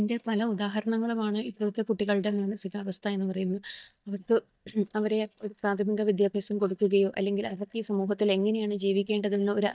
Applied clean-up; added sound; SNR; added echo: neural mask model DeepFilterNet 3.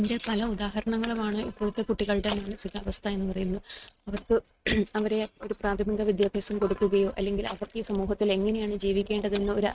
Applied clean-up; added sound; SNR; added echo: neural mask model RNNoise.